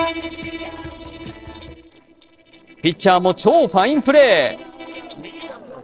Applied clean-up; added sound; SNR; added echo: neural separator model SepFormer DNS4.